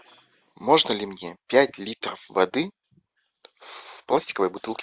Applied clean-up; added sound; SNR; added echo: none; none; none; none.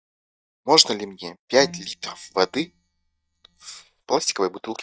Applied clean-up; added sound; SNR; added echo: neural mask model DeepFilterNet 3.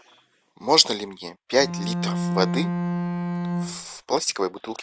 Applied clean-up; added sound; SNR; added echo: none; Bowed string instrument; 0 dB; none.